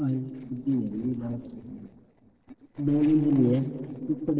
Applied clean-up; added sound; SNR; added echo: neural separator model SepFormer DNS4.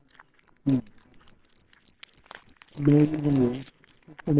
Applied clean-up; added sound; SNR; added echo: neural separator model SepFormer WHAMR!.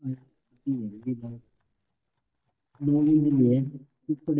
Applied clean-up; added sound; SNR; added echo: neural mask model DeepFilterNet 3.